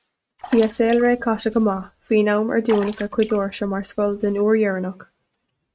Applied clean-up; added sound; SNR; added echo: neural mask model RNNoise.